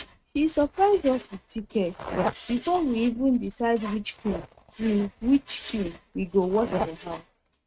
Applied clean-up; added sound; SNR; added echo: neural mask model RNNoise.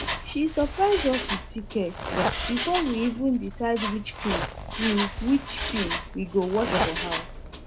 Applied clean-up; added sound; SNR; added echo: none; Zipper (clothing) + Mechanisms; 4 dB; none.